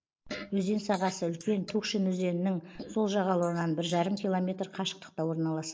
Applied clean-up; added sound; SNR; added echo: neural mask model Resemble Enhance denoiser.